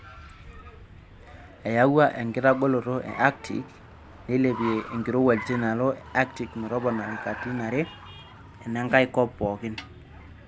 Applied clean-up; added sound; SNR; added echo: none; Car + Snare drum; 16 dB; none.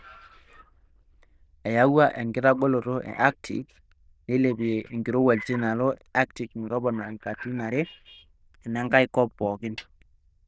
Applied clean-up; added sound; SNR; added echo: neural diffusion model UNIVERSE++.